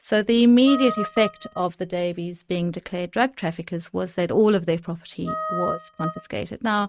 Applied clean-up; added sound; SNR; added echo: neural mask model RNNoise.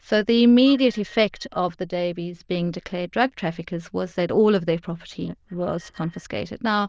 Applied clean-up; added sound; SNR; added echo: neural diffusion model UNIVERSE++.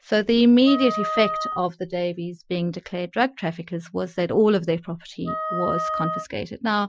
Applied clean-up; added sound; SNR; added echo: classical method Wiener filter.